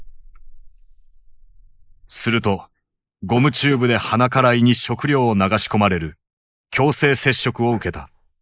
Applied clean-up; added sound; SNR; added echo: neural mask model Resemble Enhance denoiser.